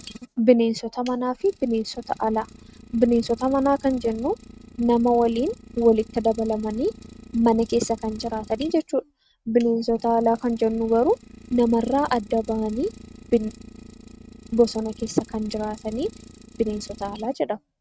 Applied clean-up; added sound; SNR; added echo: neural mask model RNNoise.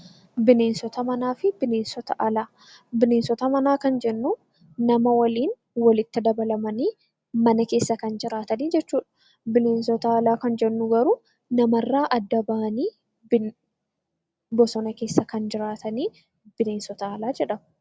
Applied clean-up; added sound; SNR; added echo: none; none; none; none.